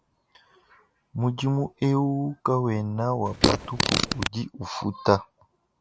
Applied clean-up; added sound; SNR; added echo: none; Fart; -2 dB; none.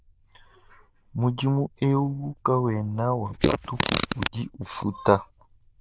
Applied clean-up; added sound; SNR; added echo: neural diffusion model UNIVERSE++.